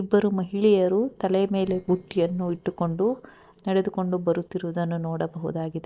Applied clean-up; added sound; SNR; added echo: neural separator model SepFormer DNS4.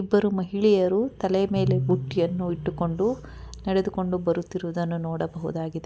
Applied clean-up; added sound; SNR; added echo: none; Piano; 6 dB; none.